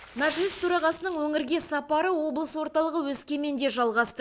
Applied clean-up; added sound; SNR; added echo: none; Water / Splash, splatter; 19 dB; none.